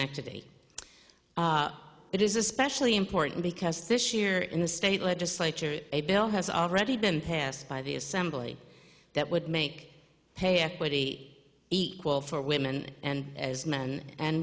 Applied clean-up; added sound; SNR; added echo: none; none; none; none.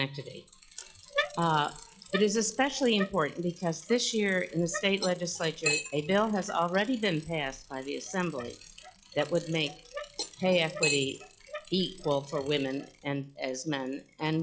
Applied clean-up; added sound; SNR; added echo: classical method log-MMSE.